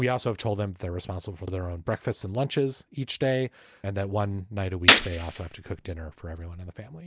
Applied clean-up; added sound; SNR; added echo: none; Gunshot, gunfire; -5 dB; none.